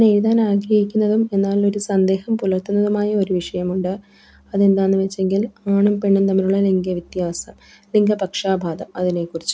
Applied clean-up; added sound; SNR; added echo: none; none; none; none.